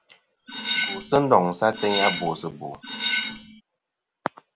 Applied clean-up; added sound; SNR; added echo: none; Cutlery, silverware; 2 dB; none.